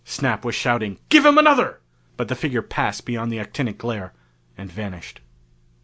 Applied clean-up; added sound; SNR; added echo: none; none; none; none.